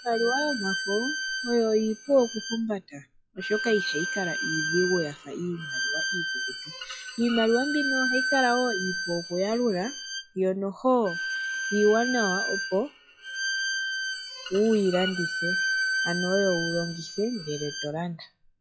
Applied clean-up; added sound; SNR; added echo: classical method log-MMSE.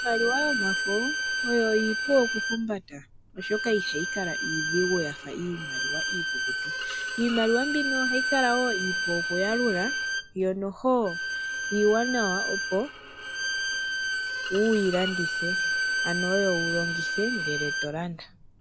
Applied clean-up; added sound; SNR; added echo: none; Bowed string instrument; 1 dB; none.